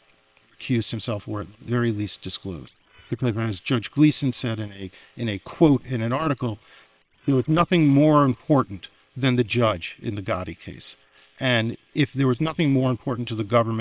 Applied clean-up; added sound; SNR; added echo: neural separator model SepFormer WHAM!.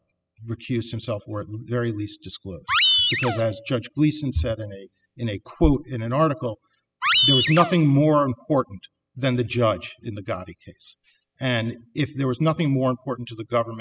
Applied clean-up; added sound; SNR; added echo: classical method spectral subtraction.